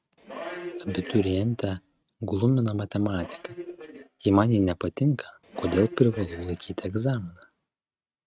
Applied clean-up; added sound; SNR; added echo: neural mask model RNNoise.